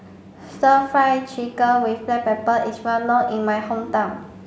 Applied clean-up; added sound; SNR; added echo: none; none; none; none.